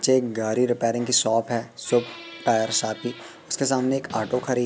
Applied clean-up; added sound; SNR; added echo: none; Squeak; 20 dB; none.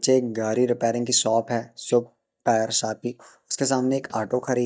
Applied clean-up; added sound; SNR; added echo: neural mask model DeepFilterNet 3.